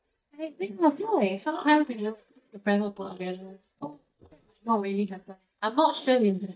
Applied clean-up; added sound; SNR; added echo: neural mask model DeepFilterNet 3.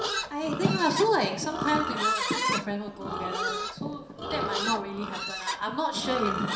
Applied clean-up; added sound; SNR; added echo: none; Livestock, farm animals, working animals; 2 dB; reverberation time 0.7 s.